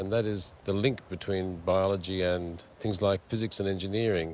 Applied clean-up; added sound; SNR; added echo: none; none; none; none.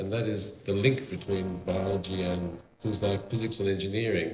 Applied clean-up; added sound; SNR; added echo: neural separator model SepFormer DNS4.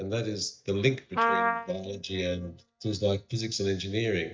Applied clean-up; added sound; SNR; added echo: neural mask model DeepFilterNet 3.